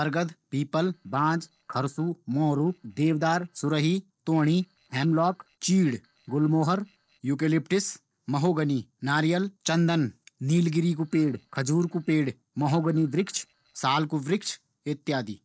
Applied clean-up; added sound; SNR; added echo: neural separator model SepFormer DNS4.